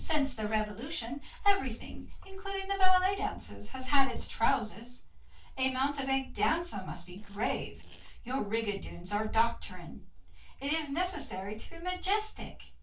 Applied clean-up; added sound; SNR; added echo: neural separator model SepFormer DNS4.